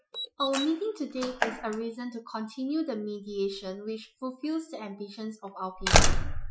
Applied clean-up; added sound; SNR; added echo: classical method Wiener filter.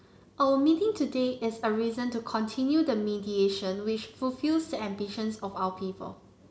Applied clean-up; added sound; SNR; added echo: none; none; none; none.